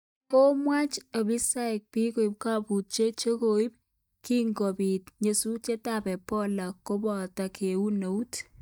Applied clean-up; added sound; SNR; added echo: neural mask model DeepFilterNet 3.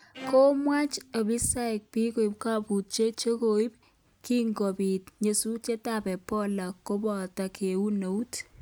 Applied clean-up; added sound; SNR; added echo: none; Bowed string instrument; 19 dB; none.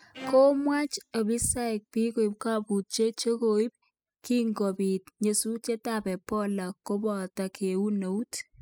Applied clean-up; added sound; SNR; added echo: classical method spectral subtraction.